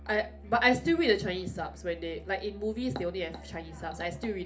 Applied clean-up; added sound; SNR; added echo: none; Musical instrument; 16 dB; reverberation time 0.3 s.